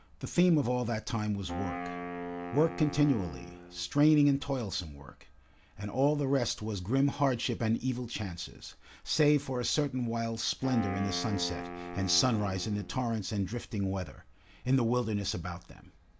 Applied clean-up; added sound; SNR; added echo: none; Wind instrument, woodwind instrument; 10 dB; none.